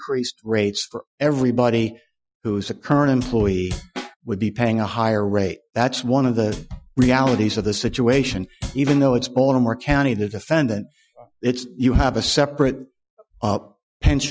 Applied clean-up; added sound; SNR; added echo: classical method Wiener filter.